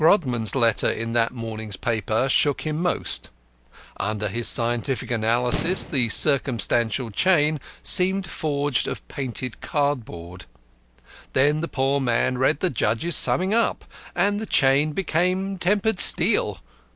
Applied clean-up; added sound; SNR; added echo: neural separator model SepFormer DNS4.